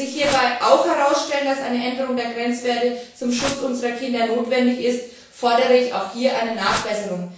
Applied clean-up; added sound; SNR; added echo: none; Whoosh, swoosh, swish; 10 dB; reverberation time 0.7 s.